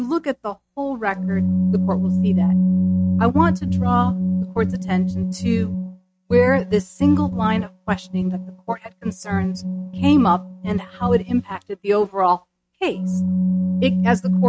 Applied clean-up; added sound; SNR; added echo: neural mask model RNNoise.